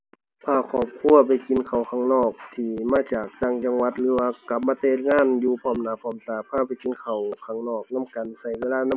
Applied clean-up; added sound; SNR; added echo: none; none; none; none.